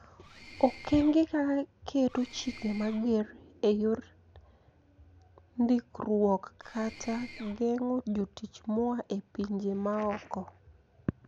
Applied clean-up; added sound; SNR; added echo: none; Mechanisms; 17 dB; none.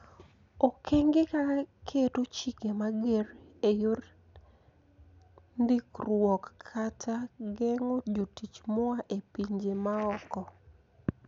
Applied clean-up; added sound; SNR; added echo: none; none; none; none.